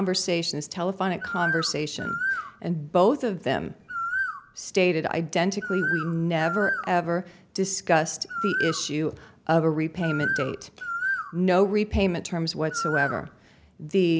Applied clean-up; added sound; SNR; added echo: none; Bird; 7 dB; none.